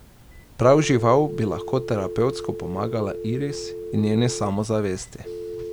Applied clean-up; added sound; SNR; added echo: none; Telephone; 10 dB; none.